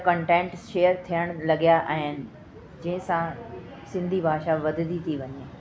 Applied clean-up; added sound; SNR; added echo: none; none; none; none.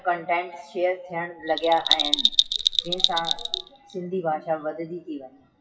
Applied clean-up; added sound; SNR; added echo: classical method WPE with log-MMSE.